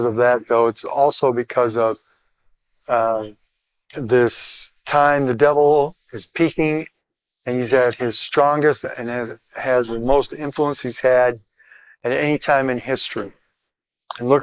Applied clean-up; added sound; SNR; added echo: neural mask model Resemble Enhance denoiser.